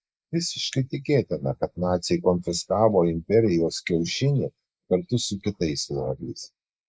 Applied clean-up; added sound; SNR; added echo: neural mask model Resemble Enhance denoiser.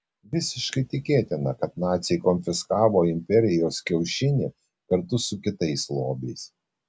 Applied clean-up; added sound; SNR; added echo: none; none; none; none.